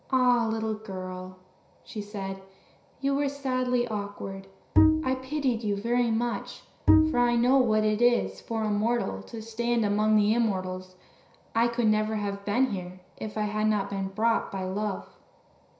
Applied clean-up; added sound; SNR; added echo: none; Bowed string instrument; -3 dB; reverberation time 0.5 s.